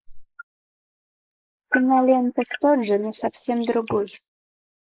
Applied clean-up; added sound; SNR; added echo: neural mask model Resemble Enhance denoiser.